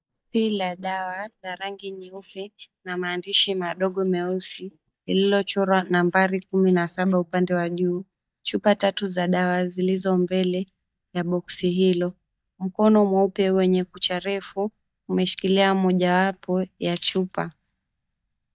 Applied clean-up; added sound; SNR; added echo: neural mask model DeepFilterNet 3.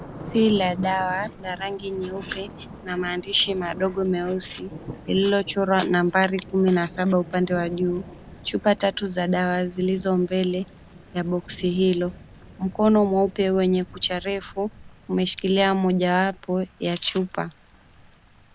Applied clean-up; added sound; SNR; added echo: none; Thunder / Rain; 18 dB; none.